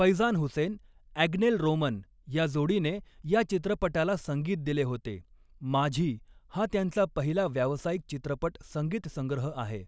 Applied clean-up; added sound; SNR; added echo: none; none; none; none.